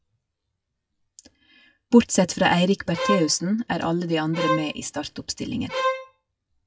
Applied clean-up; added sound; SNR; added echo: classical method log-MMSE.